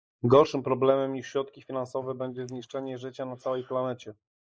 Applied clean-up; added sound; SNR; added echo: neural mask model Resemble Enhance denoiser.